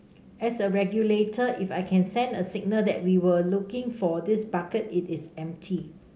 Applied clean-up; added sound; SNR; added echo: none; none; none; none.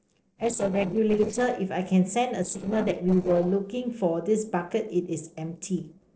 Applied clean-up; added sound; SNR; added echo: neural separator model SepFormer DNS4.